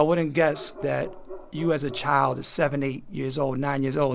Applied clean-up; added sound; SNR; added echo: none; Bark; 18 dB; none.